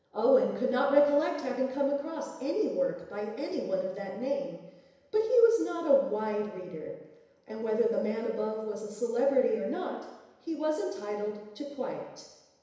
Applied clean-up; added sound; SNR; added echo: none; none; none; reverberation time 1.0 s.